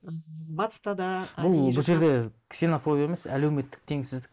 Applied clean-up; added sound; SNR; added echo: neural mask model Resemble Enhance denoiser.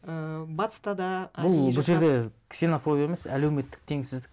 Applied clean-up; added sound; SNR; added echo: none; none; none; none.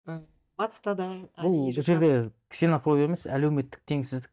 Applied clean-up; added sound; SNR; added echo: neural mask model DeepFilterNet 3.